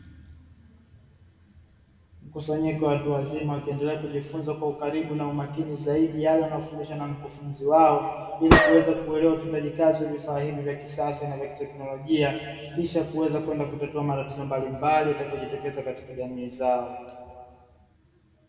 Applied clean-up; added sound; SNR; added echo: none; Gunshot, gunfire; -4 dB; reverberation time 2.2 s.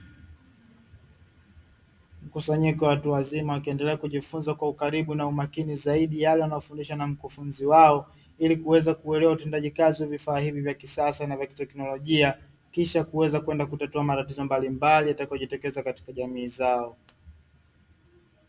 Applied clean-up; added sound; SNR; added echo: none; none; none; none.